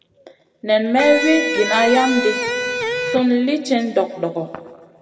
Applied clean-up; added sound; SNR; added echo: none; Electric guitar; 4 dB; reverberation time 1.7 s.